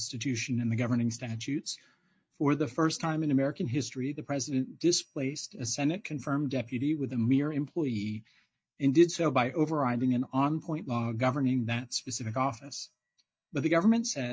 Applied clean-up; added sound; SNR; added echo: neural mask model DeepFilterNet 3.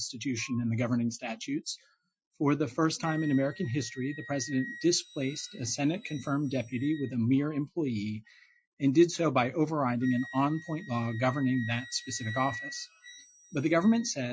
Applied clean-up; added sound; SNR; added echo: classical method Wiener filter.